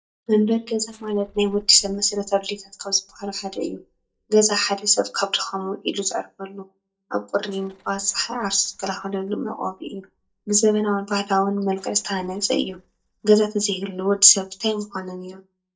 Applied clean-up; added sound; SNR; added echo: neural mask model DeepFilterNet 3.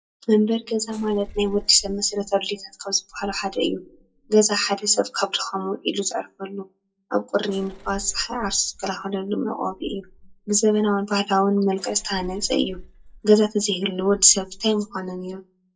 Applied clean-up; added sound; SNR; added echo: classical method WPE with log-MMSE.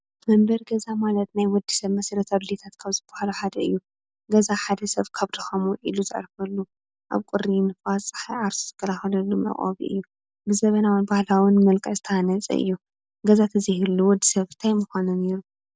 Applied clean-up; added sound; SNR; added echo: none; none; none; none.